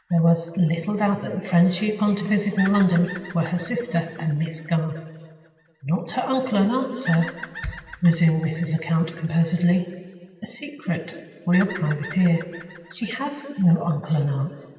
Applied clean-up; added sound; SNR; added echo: none; Bird vocalization, bird call, bird song; 18 dB; reverberation time 2.0 s.